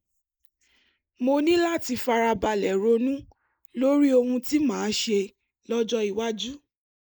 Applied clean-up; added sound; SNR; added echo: neural mask model Resemble Enhance denoiser.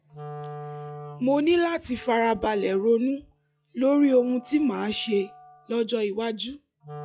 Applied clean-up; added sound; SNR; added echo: classical method log-MMSE.